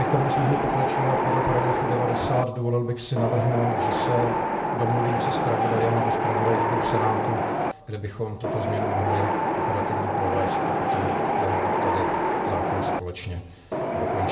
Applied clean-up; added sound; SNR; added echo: none; Wind; -3 dB; reverberation time 0.6 s.